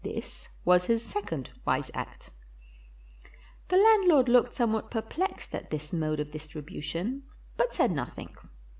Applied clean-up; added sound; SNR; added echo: none; none; none; none.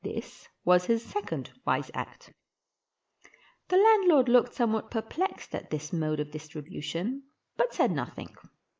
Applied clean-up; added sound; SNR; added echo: neural mask model Resemble Enhance denoiser.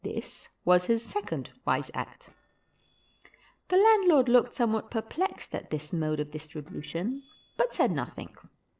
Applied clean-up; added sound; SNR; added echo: neural separator model SepFormer DNS4.